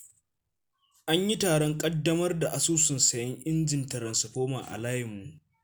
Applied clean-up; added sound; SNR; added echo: none; none; none; none.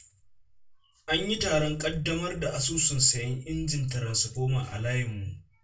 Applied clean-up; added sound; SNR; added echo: none; none; none; reverberation time 0.2 s.